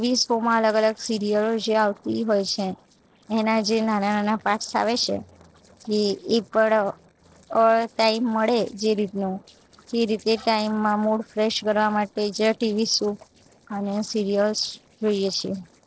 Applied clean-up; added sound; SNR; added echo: neural separator model SepFormer DNS4.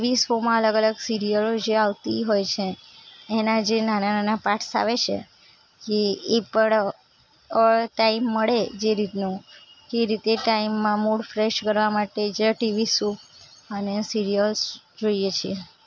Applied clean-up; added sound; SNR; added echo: none; none; none; none.